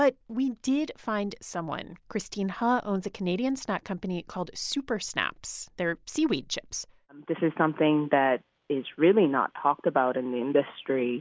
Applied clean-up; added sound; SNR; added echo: none; none; none; none.